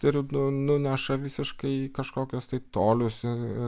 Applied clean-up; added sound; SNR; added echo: none; none; none; none.